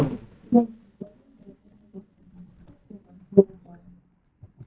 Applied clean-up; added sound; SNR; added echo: neural mask model DeepFilterNet 3.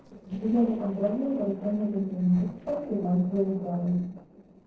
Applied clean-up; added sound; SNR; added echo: neural separator model SepFormer DNS4.